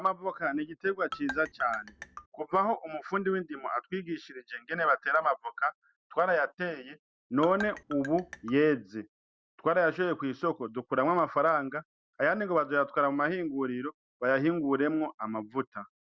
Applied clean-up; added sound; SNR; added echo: none; Marimba, xylophone; 12 dB; none.